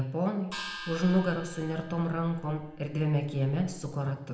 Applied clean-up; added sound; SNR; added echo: none; Gong; 14 dB; reverberation time 0.8 s.